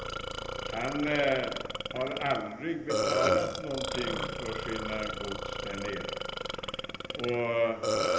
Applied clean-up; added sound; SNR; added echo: none; Burping, eructation; 0 dB; reverberation time 0.8 s.